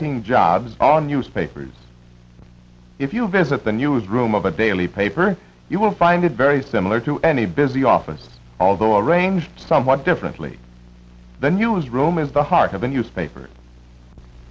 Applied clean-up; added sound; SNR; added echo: none; none; none; none.